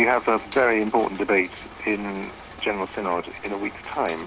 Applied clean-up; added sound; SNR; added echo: none; Rain; 17 dB; none.